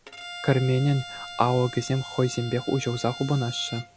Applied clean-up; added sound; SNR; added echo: none; Bowed string instrument; 14 dB; none.